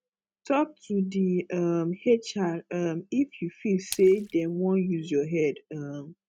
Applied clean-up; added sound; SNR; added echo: neural mask model RNNoise.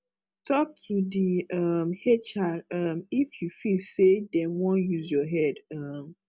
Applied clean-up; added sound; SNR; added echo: none; none; none; none.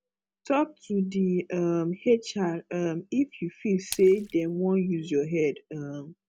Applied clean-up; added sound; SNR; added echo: none; Splash, splatter; 16 dB; none.